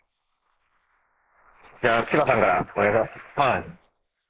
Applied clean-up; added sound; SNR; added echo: neural mask model Resemble Enhance denoiser.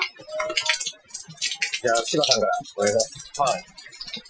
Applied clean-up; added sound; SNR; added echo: classical method Wiener filter.